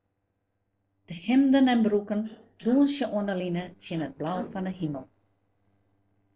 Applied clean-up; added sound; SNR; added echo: neural separator model SepFormer DNS4.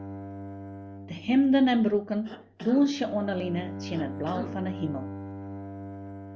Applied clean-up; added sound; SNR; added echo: none; Bowed string instrument + Cough; 10 dB; none.